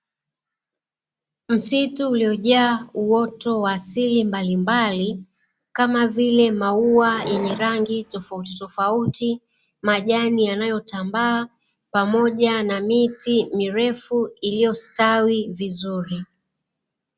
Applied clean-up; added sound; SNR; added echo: none; Wood; 12 dB; none.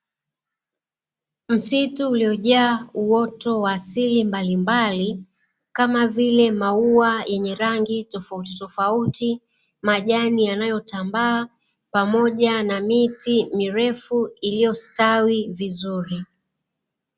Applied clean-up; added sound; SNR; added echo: none; none; none; none.